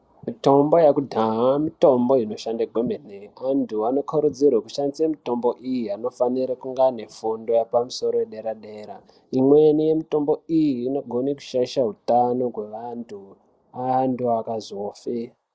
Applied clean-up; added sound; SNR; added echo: neural mask model Resemble Enhance denoiser.